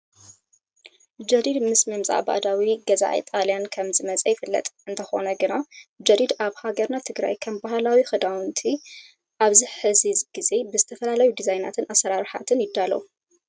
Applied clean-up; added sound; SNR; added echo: none; none; none; none.